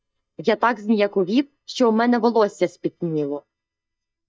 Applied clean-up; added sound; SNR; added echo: neural mask model DeepFilterNet 3.